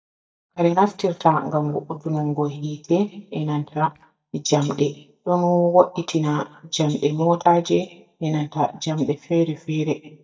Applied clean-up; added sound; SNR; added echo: neural mask model DeepFilterNet 3.